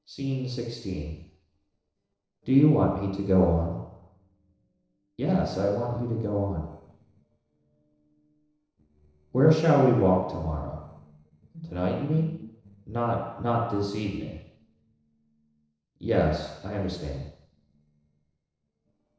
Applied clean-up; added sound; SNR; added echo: neural separator model SepFormer DNS4.